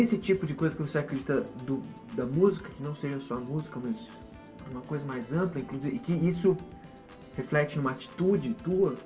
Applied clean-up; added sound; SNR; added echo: none; Organ; 20 dB; reverberation time 0.1 s.